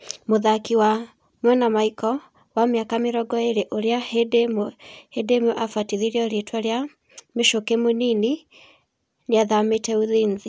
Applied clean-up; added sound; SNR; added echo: none; none; none; none.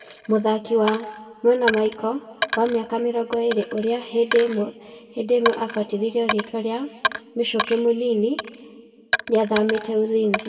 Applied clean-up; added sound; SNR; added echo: none; Coin (dropping); 8 dB; reverberation time 1.8 s.